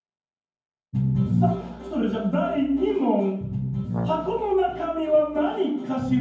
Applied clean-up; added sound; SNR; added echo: none; Brass instrument; 17 dB; reverberation time 0.9 s.